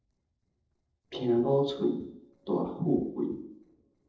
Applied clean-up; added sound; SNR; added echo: neural separator model SepFormer DNS4.